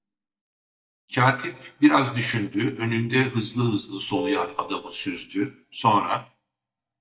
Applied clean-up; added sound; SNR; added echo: neural mask model DeepFilterNet 3.